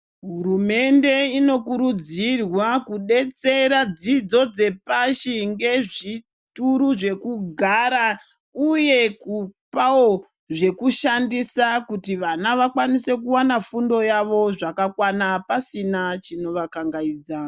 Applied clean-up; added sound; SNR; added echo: none; none; none; none.